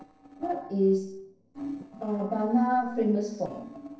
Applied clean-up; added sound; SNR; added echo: neural separator model SepFormer DNS4.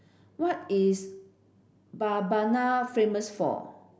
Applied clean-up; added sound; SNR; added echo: none; none; none; none.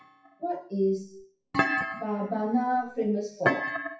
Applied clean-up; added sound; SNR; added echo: classical method WPE with log-MMSE.